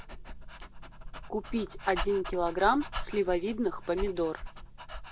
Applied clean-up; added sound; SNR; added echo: none; Dog; 7 dB; none.